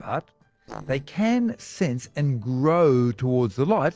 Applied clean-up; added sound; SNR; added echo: neural separator model SepFormer DNS4.